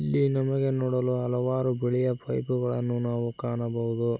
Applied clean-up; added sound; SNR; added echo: none; none; none; none.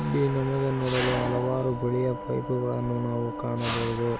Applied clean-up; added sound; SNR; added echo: none; Wind instrument, woodwind instrument + Mechanisms; 7 dB; none.